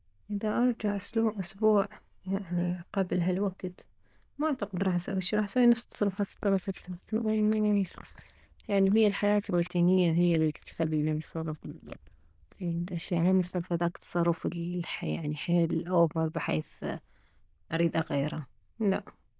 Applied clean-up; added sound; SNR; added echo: neural diffusion model UNIVERSE++.